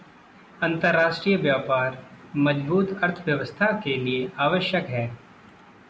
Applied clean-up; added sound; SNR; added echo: none; none; none; none.